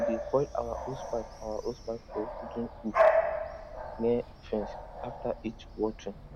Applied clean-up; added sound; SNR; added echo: none; Bark / Bird vocalization, bird call, bird song; -2 dB; none.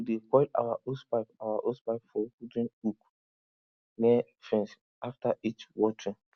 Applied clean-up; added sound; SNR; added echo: none; none; none; none.